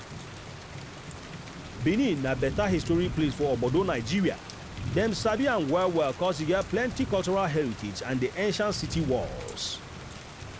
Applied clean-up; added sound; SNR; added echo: none; Thunder / Rain; 10 dB; none.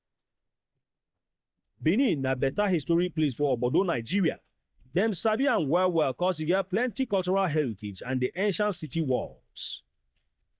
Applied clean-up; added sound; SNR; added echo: neural mask model DeepFilterNet 3.